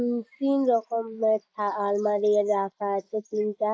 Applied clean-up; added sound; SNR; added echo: neural mask model Resemble Enhance denoiser.